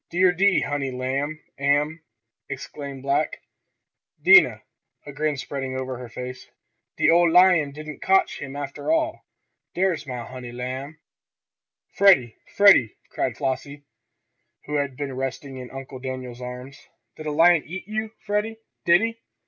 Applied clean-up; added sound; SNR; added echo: none; none; none; none.